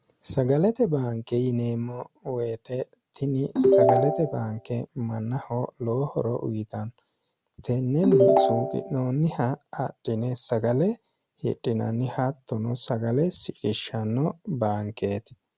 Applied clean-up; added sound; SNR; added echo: none; Ringtone / Chime; -5 dB; none.